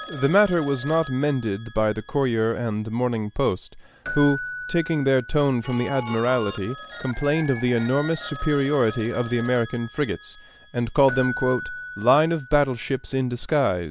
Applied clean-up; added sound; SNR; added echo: none; Telephone + Keyboard (musical); 14 dB; none.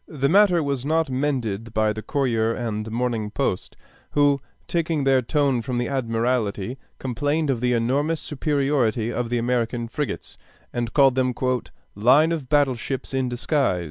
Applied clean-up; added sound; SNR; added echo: none; none; none; none.